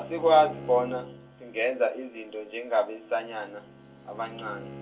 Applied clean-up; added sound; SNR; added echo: none; Bowed string instrument; 17 dB; reverberation time 0.2 s.